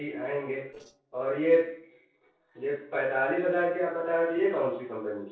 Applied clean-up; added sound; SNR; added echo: neural separator model SepFormer DNS4.